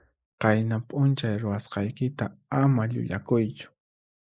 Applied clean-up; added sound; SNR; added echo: neural mask model Resemble Enhance denoiser.